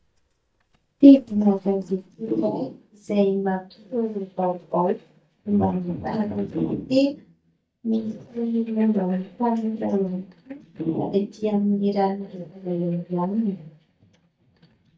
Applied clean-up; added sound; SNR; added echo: neural mask model DeepFilterNet 3.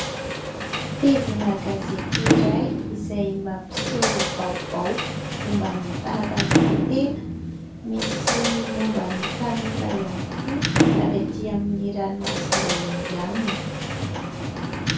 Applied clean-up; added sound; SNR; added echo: none; Sliding door / Slam; -3 dB; reverberation time 0.3 s.